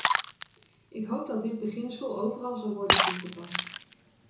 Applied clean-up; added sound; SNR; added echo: none; Shatter; -4 dB; reverberation time 0.7 s.